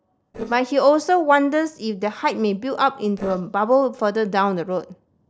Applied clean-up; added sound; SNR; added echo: neural separator model SepFormer DNS4.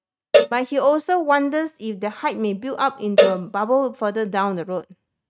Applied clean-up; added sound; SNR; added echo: neural mask model RNNoise.